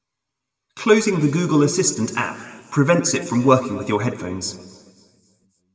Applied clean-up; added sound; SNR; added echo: none; none; none; reverberation time 1.7 s.